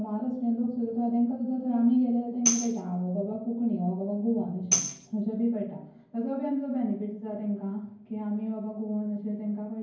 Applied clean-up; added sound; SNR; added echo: none; Tambourine; 4 dB; reverberation time 0.9 s.